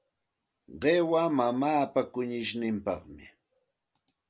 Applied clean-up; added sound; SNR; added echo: none; none; none; none.